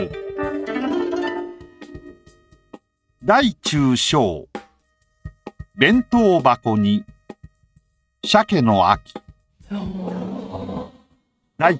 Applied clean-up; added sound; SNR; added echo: neural mask model RNNoise.